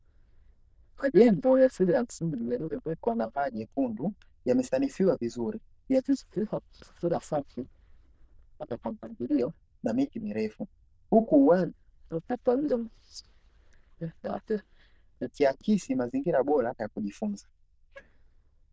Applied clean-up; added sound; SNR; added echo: neural diffusion model UNIVERSE++.